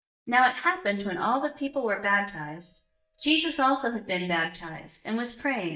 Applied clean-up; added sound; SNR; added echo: neural mask model DeepFilterNet 3.